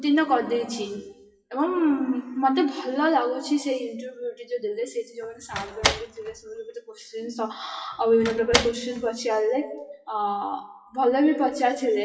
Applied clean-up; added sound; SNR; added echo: classical method WPE with log-MMSE.